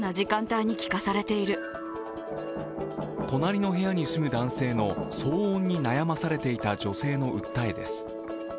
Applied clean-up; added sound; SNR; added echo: none; Knock; 9 dB; none.